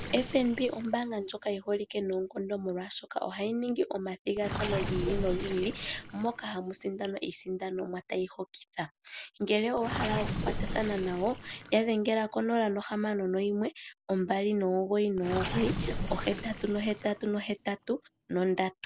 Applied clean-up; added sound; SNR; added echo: none; Gurgling; 8 dB; none.